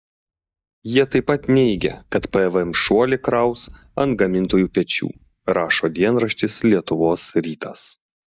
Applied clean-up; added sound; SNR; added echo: neural mask model DeepFilterNet 3.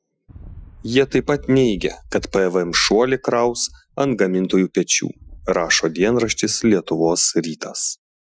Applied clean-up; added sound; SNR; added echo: classical method Wiener filter.